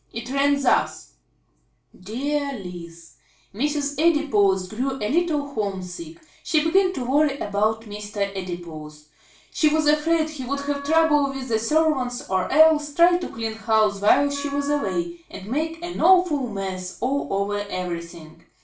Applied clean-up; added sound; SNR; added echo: none; Wind instrument, woodwind instrument; 15 dB; reverberation time 0.3 s.